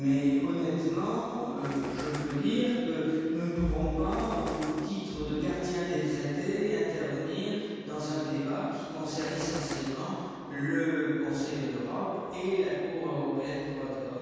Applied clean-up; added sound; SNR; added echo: none; Bird; 11 dB; reverberation time 2.1 s.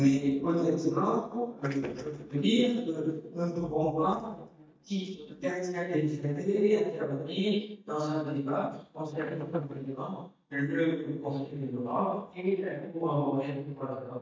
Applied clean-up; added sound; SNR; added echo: neural mask model DeepFilterNet 3.